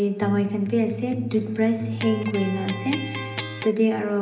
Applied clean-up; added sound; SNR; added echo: none; Electric guitar; 8 dB; reverberation time 0.8 s.